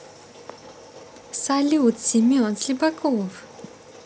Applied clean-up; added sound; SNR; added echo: none; none; none; none.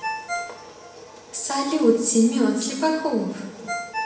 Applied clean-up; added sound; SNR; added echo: none; Ringtone; 11 dB; reverberation time 0.9 s.